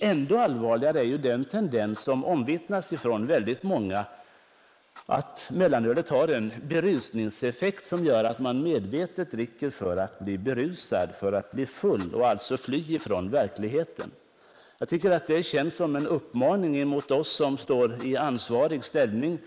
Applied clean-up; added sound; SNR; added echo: neural mask model Resemble Enhance denoiser.